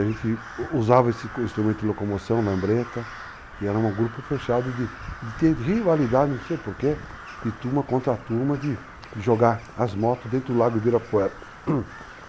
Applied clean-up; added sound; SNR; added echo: none; Crow; 16 dB; none.